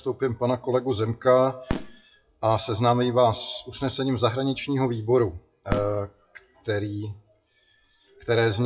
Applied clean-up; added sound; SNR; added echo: classical method WPE with log-MMSE.